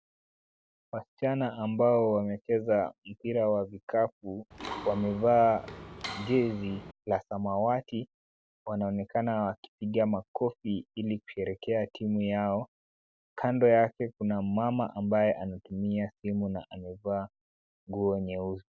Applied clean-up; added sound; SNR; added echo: none; Mechanisms; 12 dB; none.